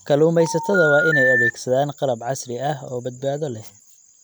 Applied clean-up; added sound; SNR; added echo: none; Telephone; 0 dB; none.